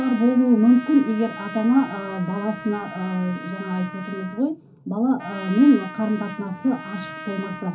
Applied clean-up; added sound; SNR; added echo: none; Trumpet; 15 dB; reverberation time 0.3 s.